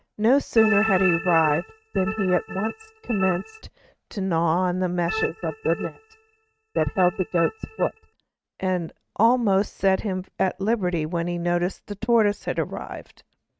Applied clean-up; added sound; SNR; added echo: neural mask model RNNoise.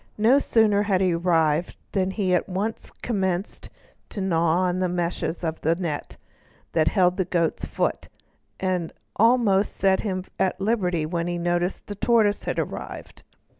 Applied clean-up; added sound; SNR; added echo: none; none; none; none.